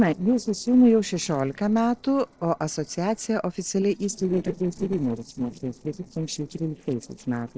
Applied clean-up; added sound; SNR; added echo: neural separator model SepFormer DNS4.